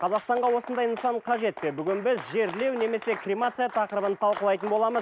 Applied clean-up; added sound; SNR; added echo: none; none; none; none.